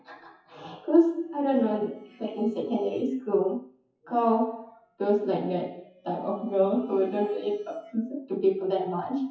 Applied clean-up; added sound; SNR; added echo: classical method WPE with log-MMSE.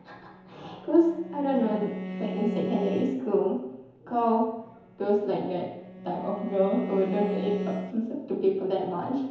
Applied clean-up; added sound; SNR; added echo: none; Bowed string instrument; 10 dB; reverberation time 1.0 s.